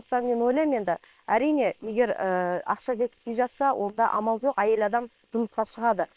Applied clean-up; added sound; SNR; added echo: neural separator model SepFormer WHAM!.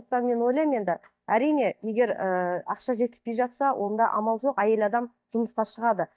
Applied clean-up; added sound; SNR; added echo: neural mask model DeepFilterNet 3.